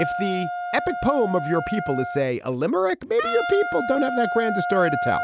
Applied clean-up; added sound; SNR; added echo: none; Wind instrument, woodwind instrument; 4 dB; none.